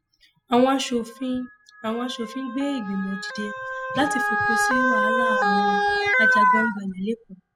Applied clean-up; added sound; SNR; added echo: classical method spectral subtraction.